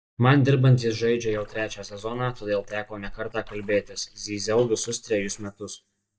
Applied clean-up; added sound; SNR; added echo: neural mask model DeepFilterNet 3.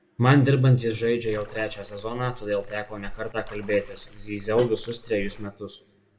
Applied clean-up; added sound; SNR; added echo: none; Splash, splatter; 14 dB; reverberation time 0.6 s.